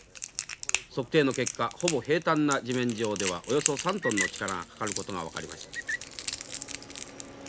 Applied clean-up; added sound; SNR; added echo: none; Crackle; 6 dB; none.